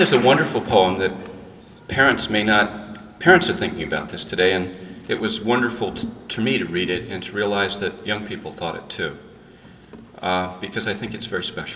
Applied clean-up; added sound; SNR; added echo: none; none; none; none.